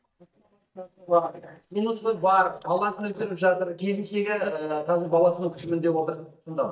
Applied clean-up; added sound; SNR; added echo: neural mask model DeepFilterNet 3.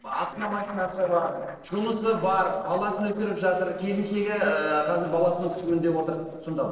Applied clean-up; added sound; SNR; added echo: neural separator model SepFormer DNS4.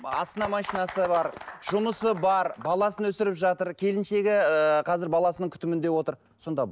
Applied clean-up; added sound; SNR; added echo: none; none; none; none.